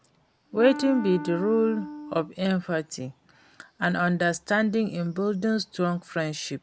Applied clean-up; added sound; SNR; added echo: none; Wind instrument, woodwind instrument; 11 dB; none.